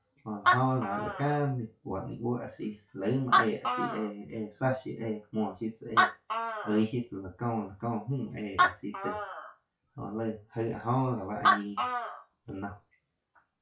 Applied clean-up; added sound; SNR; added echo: classical method WPE with log-MMSE.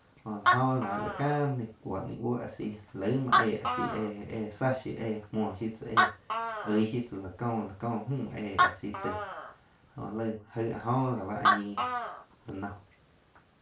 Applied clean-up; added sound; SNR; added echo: none; Animal; 1 dB; reverberation time 0.3 s.